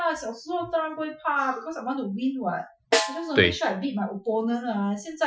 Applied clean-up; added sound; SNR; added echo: classical method Wiener filter.